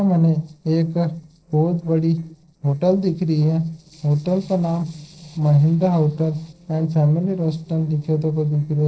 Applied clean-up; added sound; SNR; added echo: neural separator model SepFormer DNS4.